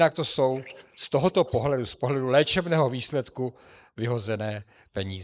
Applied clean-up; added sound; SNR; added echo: neural mask model Resemble Enhance denoiser.